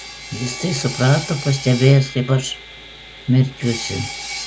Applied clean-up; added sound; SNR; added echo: none; Sawing; 12 dB; none.